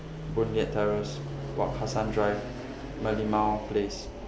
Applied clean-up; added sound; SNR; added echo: none; Fixed-wing aircraft, airplane; 8 dB; none.